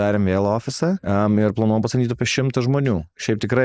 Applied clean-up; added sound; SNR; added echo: neural mask model Resemble Enhance denoiser.